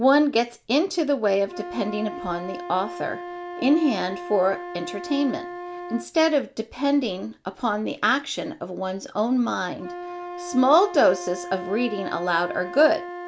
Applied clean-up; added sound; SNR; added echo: none; Wind instrument, woodwind instrument; 13 dB; none.